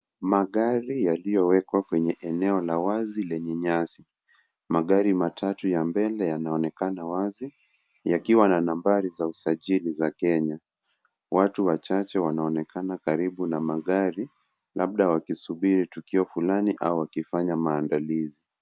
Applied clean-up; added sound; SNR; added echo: none; none; none; none.